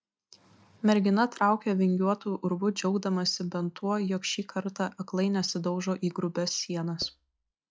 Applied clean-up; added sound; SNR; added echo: classical method log-MMSE.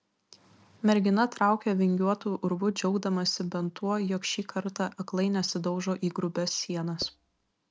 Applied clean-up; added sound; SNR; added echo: none; Percussion; 18 dB; none.